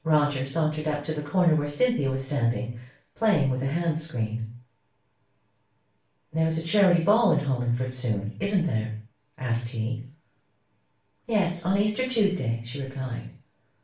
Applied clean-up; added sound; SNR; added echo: none; none; none; reverberation time 0.4 s.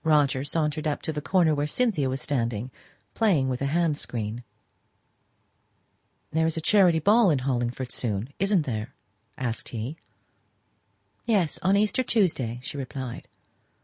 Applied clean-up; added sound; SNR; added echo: none; none; none; none.